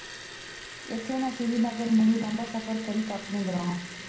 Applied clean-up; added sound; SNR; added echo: none; Liquid; 12 dB; reverberation time 0.6 s.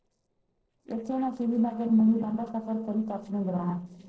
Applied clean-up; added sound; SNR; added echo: neural separator model SepFormer DNS4.